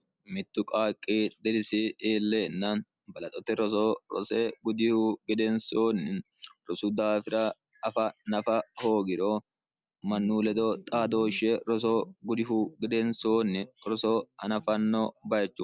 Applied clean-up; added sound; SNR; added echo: none; none; none; none.